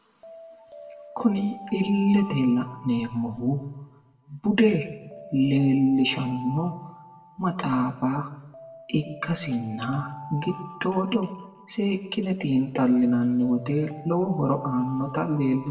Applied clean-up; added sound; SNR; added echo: none; Alarm; 18 dB; reverberation time 0.7 s.